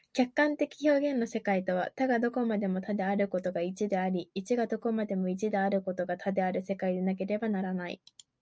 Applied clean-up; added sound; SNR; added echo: none; none; none; none.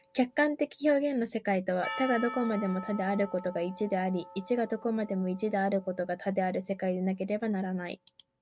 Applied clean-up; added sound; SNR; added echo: none; Percussion; 16 dB; none.